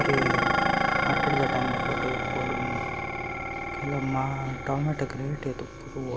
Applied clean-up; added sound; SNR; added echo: none; Dishes, pots, and pans; -3 dB; none.